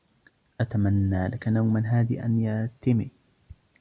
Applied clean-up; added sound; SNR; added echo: none; none; none; none.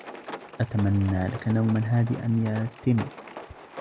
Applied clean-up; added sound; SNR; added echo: none; Rain; 15 dB; none.